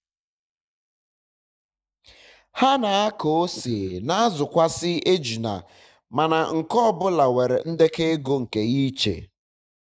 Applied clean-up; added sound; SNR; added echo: neural mask model Resemble Enhance denoiser.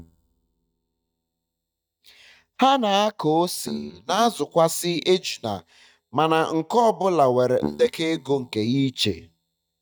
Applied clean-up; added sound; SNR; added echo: neural mask model DeepFilterNet 3.